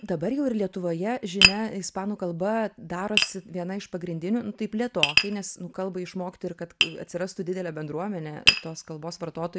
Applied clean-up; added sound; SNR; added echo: none; Tap; 0 dB; none.